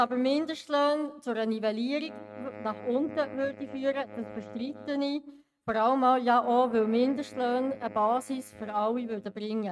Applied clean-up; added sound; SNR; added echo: neural mask model RNNoise.